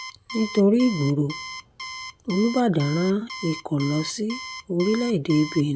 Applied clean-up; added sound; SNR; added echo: none; Alarm; 14 dB; none.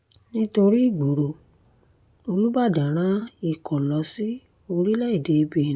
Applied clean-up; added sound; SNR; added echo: none; none; none; none.